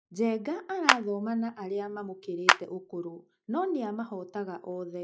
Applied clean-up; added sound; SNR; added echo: classical method log-MMSE.